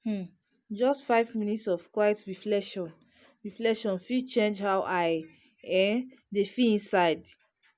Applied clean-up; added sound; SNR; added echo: none; none; none; none.